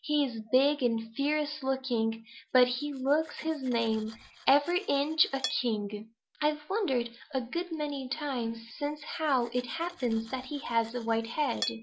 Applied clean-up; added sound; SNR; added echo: none; Cutlery, silverware; 19 dB; none.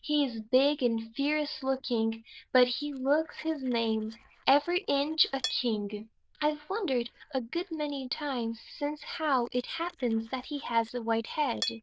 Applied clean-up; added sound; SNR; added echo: neural diffusion model UNIVERSE++.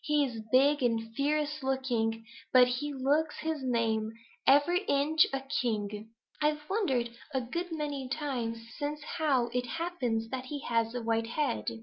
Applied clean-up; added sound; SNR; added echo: none; none; none; none.